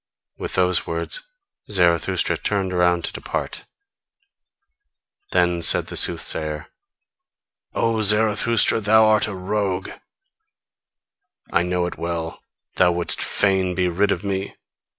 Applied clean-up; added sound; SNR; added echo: none; none; none; none.